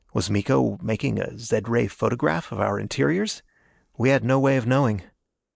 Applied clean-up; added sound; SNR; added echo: neural mask model Resemble Enhance denoiser.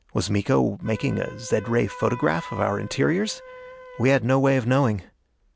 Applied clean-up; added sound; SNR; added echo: none; Wind instrument, woodwind instrument; 19 dB; none.